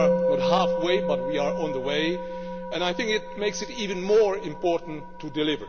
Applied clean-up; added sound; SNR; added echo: none; Musical instrument; 2 dB; none.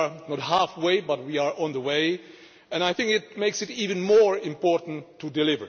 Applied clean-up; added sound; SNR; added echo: none; none; none; none.